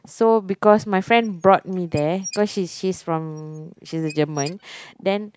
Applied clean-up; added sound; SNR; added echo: neural mask model RNNoise.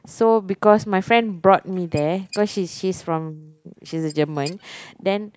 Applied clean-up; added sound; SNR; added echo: neural mask model Resemble Enhance denoiser.